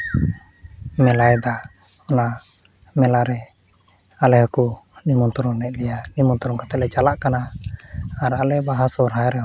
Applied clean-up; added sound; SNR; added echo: none; none; none; none.